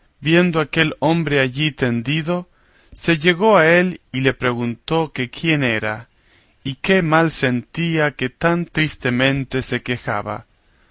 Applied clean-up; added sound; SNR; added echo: none; none; none; none.